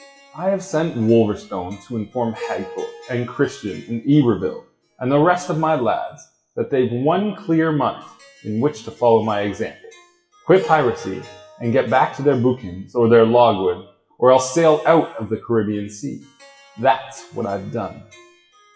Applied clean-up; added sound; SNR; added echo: classical method WPE with log-MMSE.